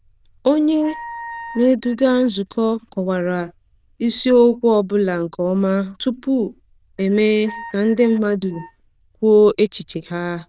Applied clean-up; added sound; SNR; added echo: neural diffusion model UNIVERSE++.